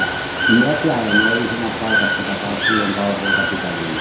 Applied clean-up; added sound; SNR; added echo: none; Water / Bird; -1 dB; reverberation time 0.5 s.